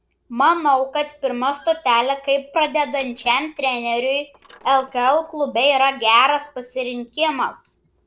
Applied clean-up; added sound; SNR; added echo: neural separator model SepFormer DNS4.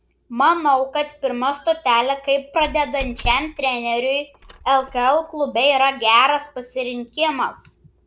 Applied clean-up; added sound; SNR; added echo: neural mask model DeepFilterNet 3.